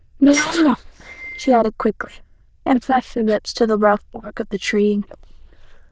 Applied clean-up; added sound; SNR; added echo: neural diffusion model UNIVERSE++.